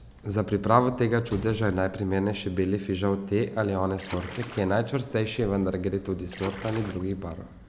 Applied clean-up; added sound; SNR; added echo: none; Splash, splatter + Sliding door / Slam; 17 dB; none.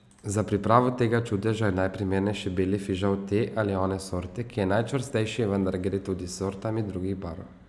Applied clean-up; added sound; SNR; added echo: none; none; none; none.